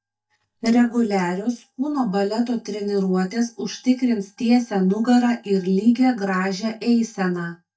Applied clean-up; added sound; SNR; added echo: neural mask model DeepFilterNet 3.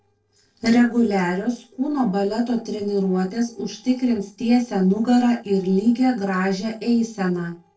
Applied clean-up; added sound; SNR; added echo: neural separator model SepFormer DNS4.